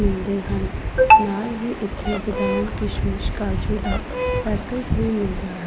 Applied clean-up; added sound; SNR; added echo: none; Fowl; 10 dB; none.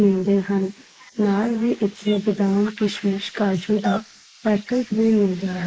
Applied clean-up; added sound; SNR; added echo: neural mask model Resemble Enhance denoiser.